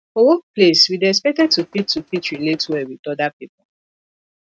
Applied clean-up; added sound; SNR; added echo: neural mask model RNNoise.